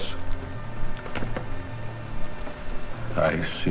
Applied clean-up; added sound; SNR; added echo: none; Boiling; -5 dB; none.